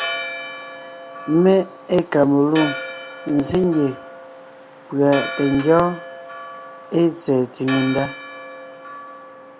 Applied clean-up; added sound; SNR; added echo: none; Church bell; 12 dB; none.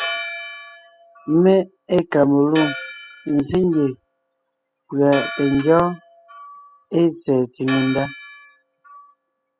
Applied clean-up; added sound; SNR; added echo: classical method spectral subtraction.